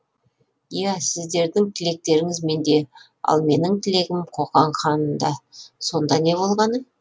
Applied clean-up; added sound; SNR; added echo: none; none; none; none.